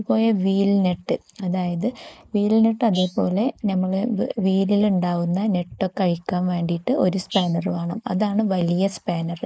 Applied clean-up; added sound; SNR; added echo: neural mask model Resemble Enhance denoiser.